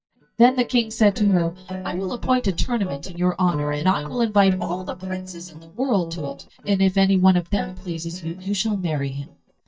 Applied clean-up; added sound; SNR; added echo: neural mask model DeepFilterNet 3.